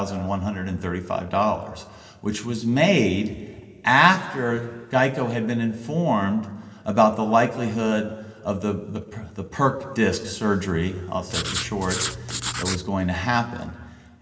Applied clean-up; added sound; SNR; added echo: none; Writing; 5 dB; reverberation time 1.8 s.